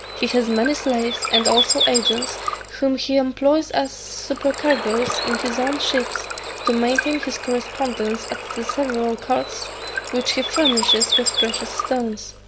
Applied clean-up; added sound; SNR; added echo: none; Water / Bird; 3 dB; none.